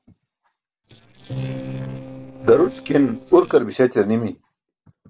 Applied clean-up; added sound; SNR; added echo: neural separator model SepFormer DNS4.